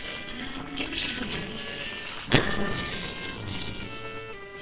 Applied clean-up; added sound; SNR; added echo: neural separator model SepFormer WHAMR!.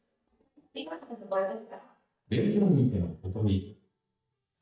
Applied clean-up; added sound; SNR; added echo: neural mask model DeepFilterNet 3.